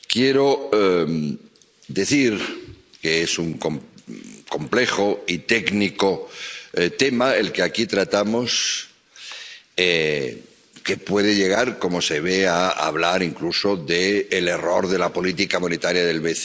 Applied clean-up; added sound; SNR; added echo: none; none; none; none.